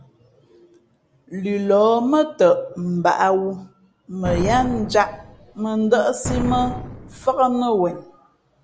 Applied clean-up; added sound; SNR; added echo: none; Explosion; 9 dB; none.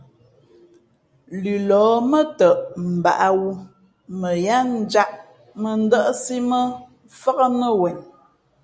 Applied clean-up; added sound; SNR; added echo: none; none; none; none.